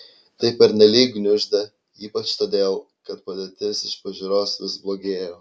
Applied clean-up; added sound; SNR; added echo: none; none; none; none.